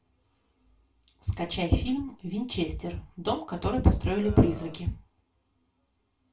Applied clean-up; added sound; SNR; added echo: none; Burping, eructation; 17 dB; reverberation time 0.2 s.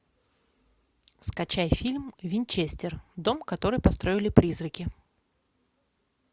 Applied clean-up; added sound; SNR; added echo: none; none; none; none.